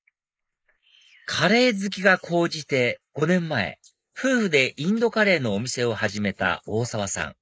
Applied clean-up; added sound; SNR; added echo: neural mask model Resemble Enhance denoiser.